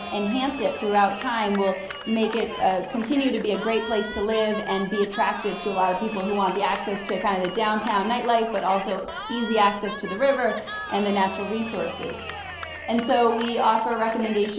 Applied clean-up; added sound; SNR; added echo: none; Cheering; 11 dB; none.